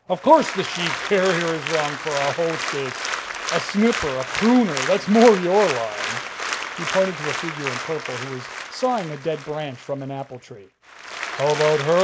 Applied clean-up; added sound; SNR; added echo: none; Applause; 7 dB; none.